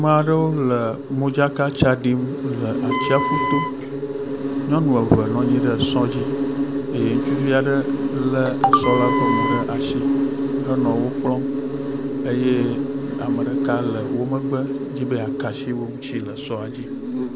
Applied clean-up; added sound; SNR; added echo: none; Wind instrument, woodwind instrument + Insect; 1 dB; none.